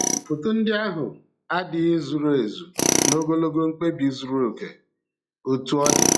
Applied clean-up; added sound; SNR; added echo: classical method log-MMSE.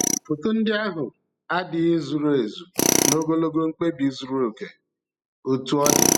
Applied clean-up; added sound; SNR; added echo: classical method spectral subtraction.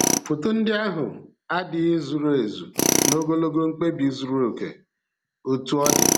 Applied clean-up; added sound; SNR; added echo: none; Tools; 3 dB; none.